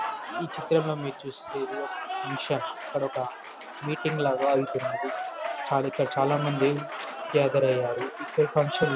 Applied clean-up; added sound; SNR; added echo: none; Applause / Cheering; 7 dB; none.